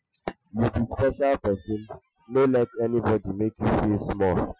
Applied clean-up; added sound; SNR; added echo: classical method Wiener filter.